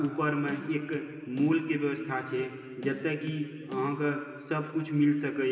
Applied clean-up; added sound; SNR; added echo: none; Bass drum / Snare drum; 17 dB; reverberation time 2.7 s.